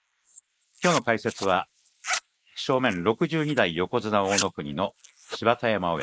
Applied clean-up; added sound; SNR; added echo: neural mask model Resemble Enhance denoiser.